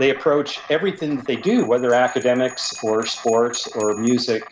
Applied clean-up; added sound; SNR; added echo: none; Insect + Bell; 17 dB; none.